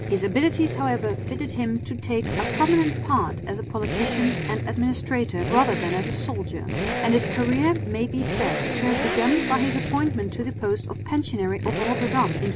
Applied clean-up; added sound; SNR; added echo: none; Accelerating, revving, vroom; 3 dB; none.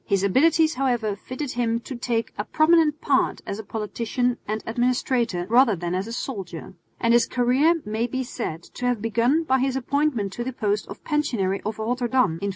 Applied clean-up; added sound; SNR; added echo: none; none; none; none.